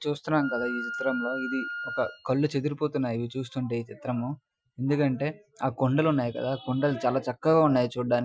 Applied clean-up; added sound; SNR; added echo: classical method Wiener filter.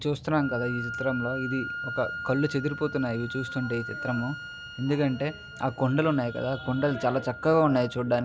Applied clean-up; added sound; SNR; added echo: none; Wind instrument, woodwind instrument; 10 dB; none.